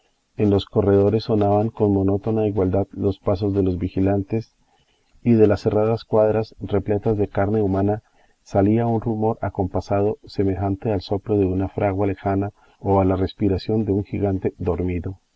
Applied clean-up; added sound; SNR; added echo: none; none; none; none.